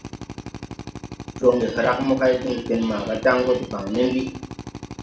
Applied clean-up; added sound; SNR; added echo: none; Drill; 12 dB; reverberation time 0.4 s.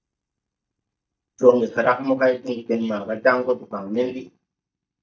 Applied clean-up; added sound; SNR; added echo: neural mask model DeepFilterNet 3.